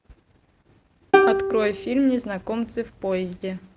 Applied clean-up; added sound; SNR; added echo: none; Plucked string instrument; -2 dB; none.